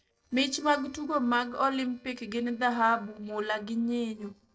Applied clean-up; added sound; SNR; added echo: neural separator model SepFormer DNS4.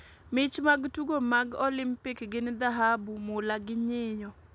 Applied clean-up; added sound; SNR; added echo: none; none; none; none.